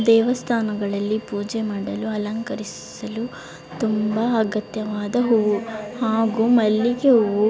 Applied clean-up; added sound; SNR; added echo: none; none; none; none.